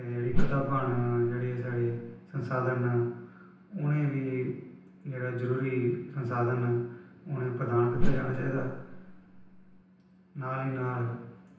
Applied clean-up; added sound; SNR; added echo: none; Whoosh, swoosh, swish; -2 dB; reverberation time 0.9 s.